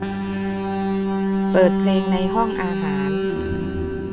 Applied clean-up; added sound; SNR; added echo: none; Alarm; -3 dB; none.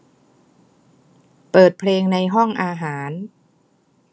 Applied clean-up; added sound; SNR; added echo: none; none; none; none.